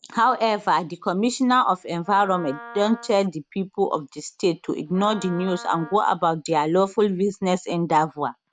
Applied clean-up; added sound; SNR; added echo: none; Wind instrument, woodwind instrument; 19 dB; none.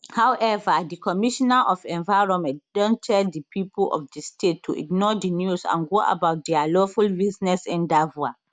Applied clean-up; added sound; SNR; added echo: none; none; none; none.